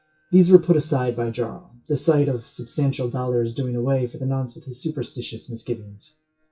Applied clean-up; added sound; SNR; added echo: classical method WPE with log-MMSE.